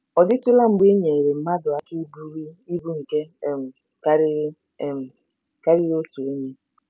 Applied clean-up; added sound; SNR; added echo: none; none; none; none.